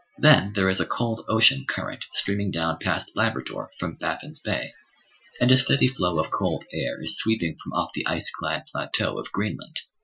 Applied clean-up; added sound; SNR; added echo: classical method Wiener filter.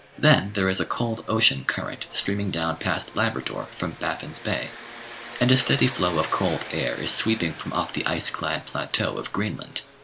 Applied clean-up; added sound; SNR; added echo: none; Engine; 16 dB; none.